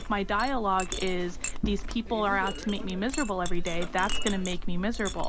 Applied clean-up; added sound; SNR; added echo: none; Chink, clink; 1 dB; none.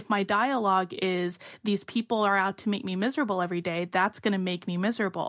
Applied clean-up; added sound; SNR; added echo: none; none; none; none.